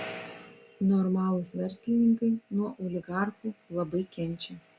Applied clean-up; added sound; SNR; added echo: none; none; none; none.